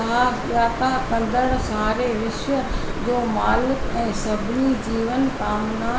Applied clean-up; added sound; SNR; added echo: none; none; none; none.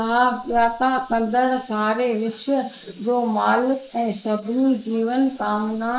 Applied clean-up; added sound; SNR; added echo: neural mask model Resemble Enhance denoiser.